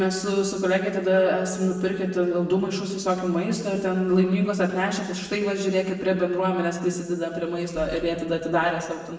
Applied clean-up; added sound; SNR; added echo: none; Wind instrument, woodwind instrument; 20 dB; reverberation time 1.0 s.